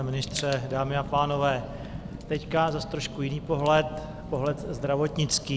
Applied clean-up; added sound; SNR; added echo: none; Fire; 11 dB; none.